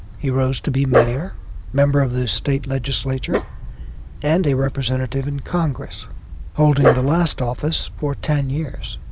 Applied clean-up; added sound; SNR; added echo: none; Dog; 5 dB; none.